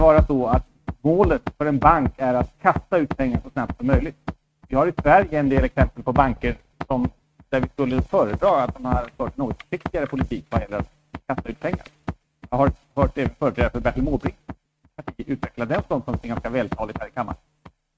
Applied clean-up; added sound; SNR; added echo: neural mask model RNNoise.